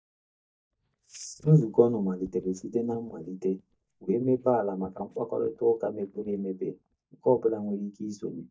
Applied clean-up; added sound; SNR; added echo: neural mask model DeepFilterNet 3.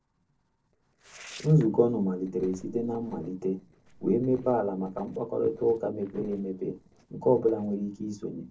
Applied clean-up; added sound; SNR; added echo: neural separator model SepFormer DNS4.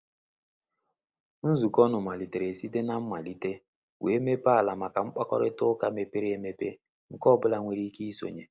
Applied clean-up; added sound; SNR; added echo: none; none; none; none.